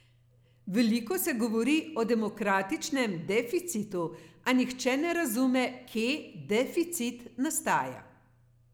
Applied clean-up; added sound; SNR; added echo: none; none; none; none.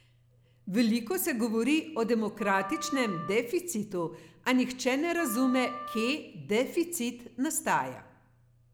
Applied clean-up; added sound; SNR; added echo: none; Wind instrument, woodwind instrument; 12 dB; none.